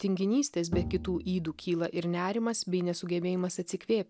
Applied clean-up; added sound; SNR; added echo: none; Bowed string instrument; 8 dB; none.